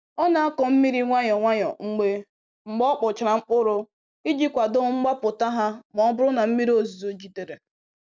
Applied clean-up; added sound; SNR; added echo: none; none; none; none.